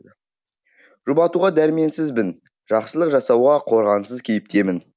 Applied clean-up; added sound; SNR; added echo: none; none; none; none.